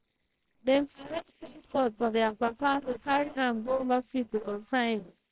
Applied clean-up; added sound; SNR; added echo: neural separator model SepFormer WHAMR!.